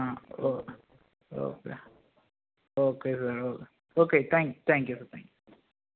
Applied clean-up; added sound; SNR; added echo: none; none; none; none.